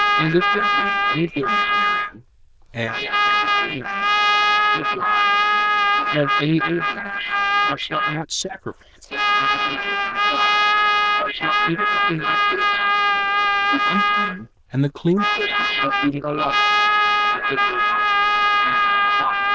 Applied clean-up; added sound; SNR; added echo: neural diffusion model UNIVERSE++.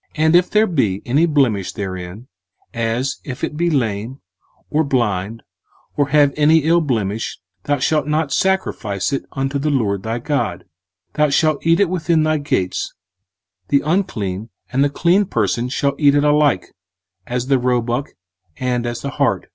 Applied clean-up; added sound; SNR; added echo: none; none; none; none.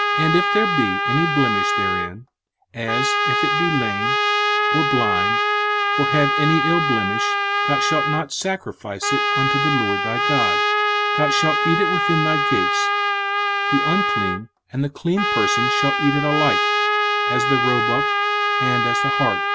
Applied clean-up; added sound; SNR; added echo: none; Trumpet; -4 dB; none.